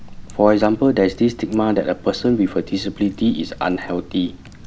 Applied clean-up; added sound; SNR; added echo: none; Typing; 18 dB; none.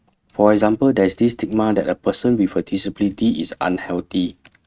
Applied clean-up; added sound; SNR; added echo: neural mask model RNNoise.